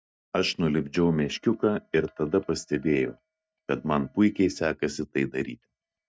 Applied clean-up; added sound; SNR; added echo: neural mask model DeepFilterNet 3.